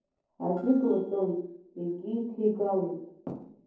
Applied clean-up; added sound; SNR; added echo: neural separator model SepFormer DNS4.